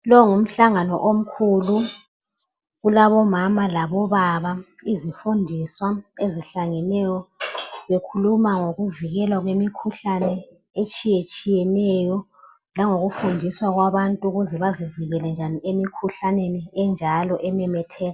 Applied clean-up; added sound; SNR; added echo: none; none; none; none.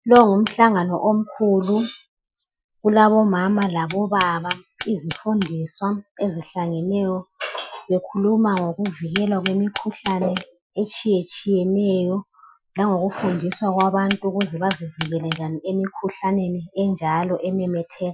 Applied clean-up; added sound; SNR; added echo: classical method Wiener filter.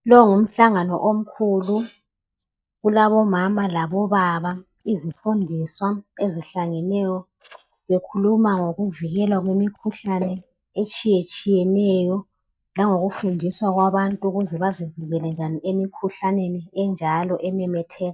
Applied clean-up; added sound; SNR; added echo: neural mask model DeepFilterNet 3.